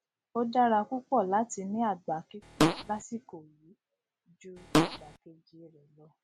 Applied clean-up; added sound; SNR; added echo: none; Fart; -5 dB; none.